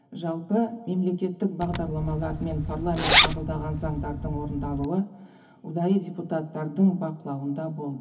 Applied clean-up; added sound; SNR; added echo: none; Zipper (clothing); -2 dB; reverberation time 0.3 s.